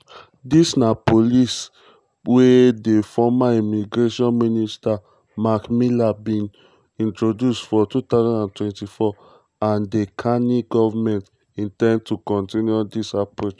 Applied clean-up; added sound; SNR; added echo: none; none; none; none.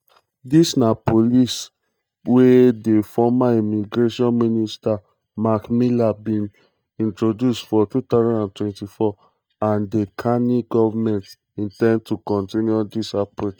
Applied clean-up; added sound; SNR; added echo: neural mask model DeepFilterNet 3.